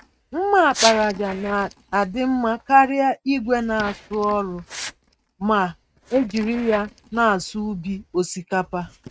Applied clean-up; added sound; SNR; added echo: neural mask model RNNoise.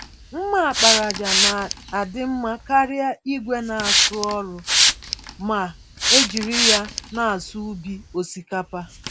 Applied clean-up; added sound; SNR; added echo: none; Hiss; -1 dB; none.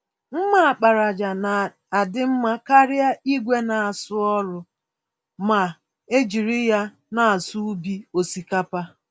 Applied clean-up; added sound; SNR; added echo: none; none; none; none.